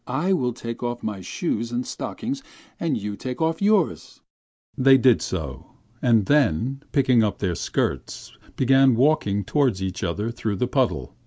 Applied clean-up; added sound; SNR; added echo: none; none; none; none.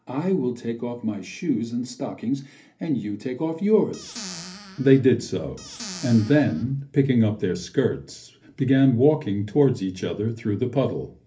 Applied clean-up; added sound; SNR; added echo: none; Squeak / Cupboard open or close; 15 dB; reverberation time 0.3 s.